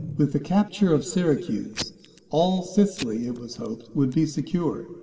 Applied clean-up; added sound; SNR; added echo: none; Packing tape, duct tape / Tearing; 18 dB; reverberation time 1.9 s.